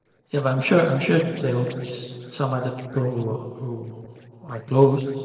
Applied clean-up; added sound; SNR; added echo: neural separator model SepFormer DNS4.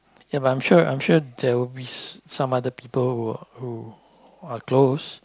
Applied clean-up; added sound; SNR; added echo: none; none; none; none.